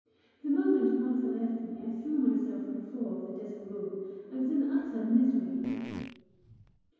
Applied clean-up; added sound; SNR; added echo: none; Fart; 16 dB; reverberation time 2.2 s.